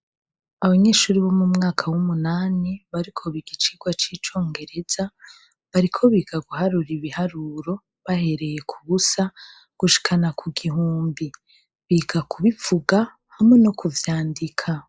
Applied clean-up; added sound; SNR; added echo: neural mask model Resemble Enhance denoiser.